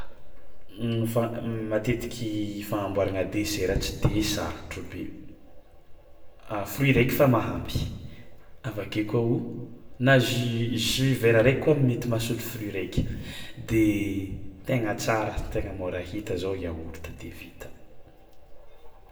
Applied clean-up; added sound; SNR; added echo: none; none; none; reverberation time 0.8 s.